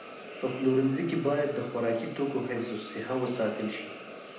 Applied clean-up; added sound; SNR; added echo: none; Hiss; 14 dB; reverberation time 0.8 s.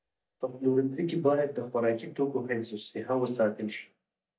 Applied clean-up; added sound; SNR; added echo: neural mask model DeepFilterNet 3.